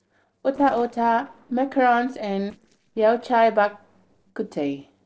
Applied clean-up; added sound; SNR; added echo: neural separator model SepFormer DNS4.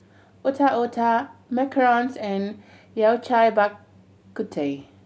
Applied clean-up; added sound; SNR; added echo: none; none; none; none.